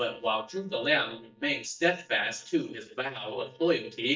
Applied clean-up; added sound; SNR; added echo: neural mask model DeepFilterNet 3.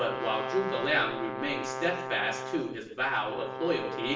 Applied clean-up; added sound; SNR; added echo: none; Brass instrument; 6 dB; reverberation time 0.8 s.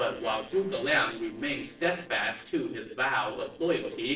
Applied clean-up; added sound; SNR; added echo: neural separator model SepFormer DNS4.